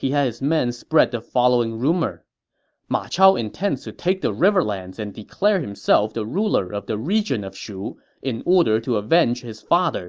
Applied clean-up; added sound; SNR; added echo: none; none; none; none.